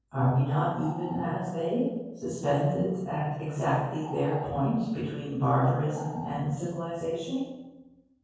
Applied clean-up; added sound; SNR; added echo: neural separator model SepFormer DNS4.